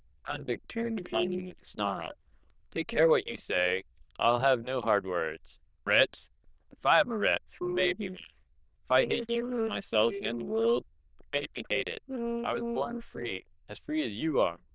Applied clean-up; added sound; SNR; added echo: neural diffusion model UNIVERSE++.